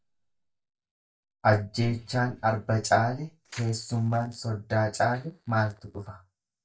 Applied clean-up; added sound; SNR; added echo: neural mask model DeepFilterNet 3.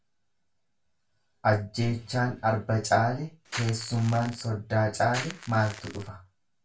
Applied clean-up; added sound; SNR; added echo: none; Crackle; 12 dB; reverberation time 0.2 s.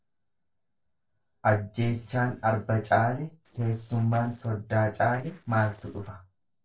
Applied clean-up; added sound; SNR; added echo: neural separator model SepFormer DNS4.